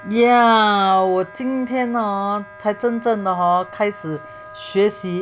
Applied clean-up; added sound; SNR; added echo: none; Wind instrument, woodwind instrument; 20 dB; none.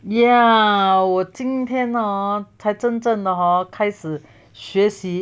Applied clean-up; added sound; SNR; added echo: none; none; none; none.